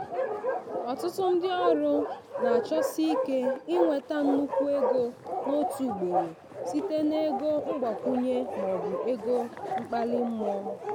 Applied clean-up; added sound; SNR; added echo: none; Bark; 2 dB; none.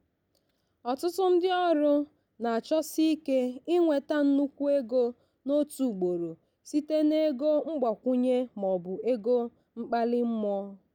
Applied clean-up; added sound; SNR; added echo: none; none; none; none.